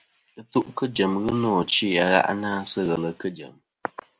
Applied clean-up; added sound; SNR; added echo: none; none; none; none.